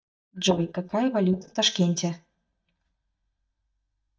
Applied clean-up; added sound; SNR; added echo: neural mask model DeepFilterNet 3.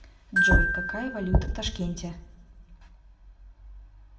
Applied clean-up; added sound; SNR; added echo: none; Glockenspiel; 1 dB; reverberation time 0.4 s.